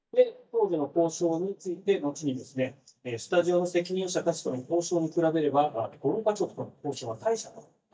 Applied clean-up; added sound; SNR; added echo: neural mask model DeepFilterNet 3.